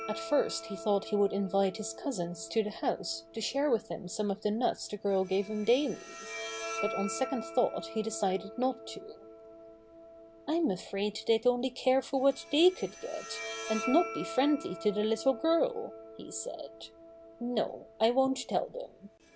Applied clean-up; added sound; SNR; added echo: none; Bowed string instrument; 13 dB; none.